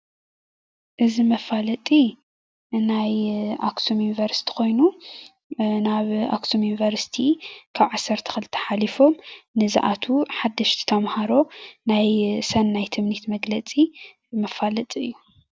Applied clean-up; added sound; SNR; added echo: none; none; none; none.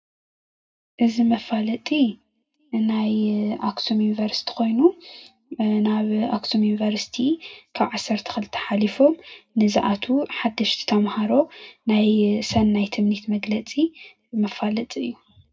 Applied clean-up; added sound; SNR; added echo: none; none; none; reverberation time 0.2 s.